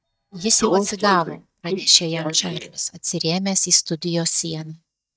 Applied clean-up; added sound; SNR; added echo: neural mask model DeepFilterNet 3.